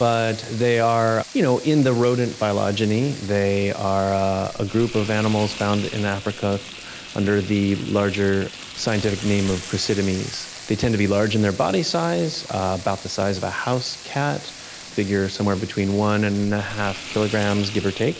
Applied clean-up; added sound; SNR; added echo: none; Frying (food); 15 dB; none.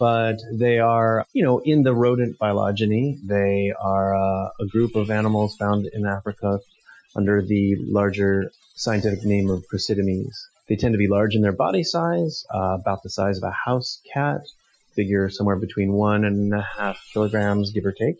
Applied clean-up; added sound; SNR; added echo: classical method Wiener filter.